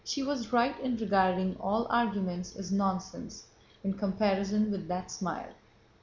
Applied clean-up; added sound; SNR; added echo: none; none; none; none.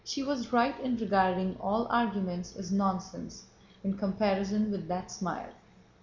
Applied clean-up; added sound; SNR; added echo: none; none; none; reverberation time 1.6 s.